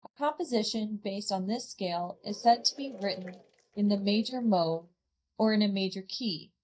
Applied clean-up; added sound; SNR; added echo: neural mask model DeepFilterNet 3.